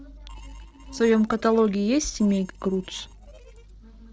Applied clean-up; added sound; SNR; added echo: neural separator model SepFormer DNS4.